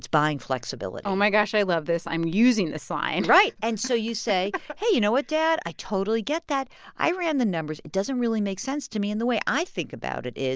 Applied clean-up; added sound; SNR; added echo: none; none; none; none.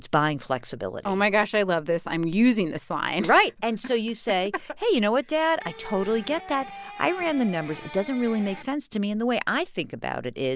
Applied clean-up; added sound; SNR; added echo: none; Electric guitar; 15 dB; none.